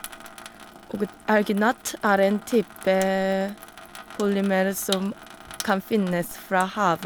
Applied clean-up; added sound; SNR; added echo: none; Sink (filling or washing) / Water tap, faucet; 16 dB; none.